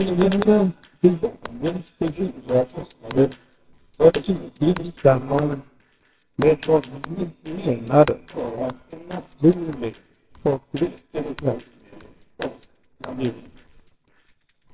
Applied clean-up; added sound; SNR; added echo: neural separator model SepFormer WHAMR!.